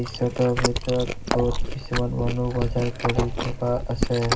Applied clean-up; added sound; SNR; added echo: none; Chewing, mastication; 1 dB; reverberation time 0.4 s.